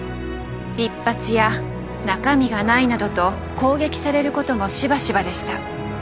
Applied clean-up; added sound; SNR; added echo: none; Growling; 19 dB; none.